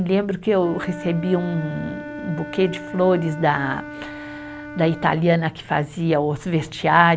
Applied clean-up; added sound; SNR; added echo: none; Wind instrument, woodwind instrument; 15 dB; none.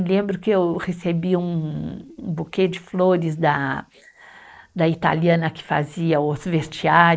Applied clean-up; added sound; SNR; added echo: neural mask model Resemble Enhance denoiser.